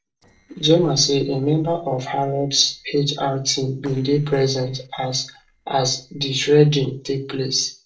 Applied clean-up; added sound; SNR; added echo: neural separator model SepFormer DNS4.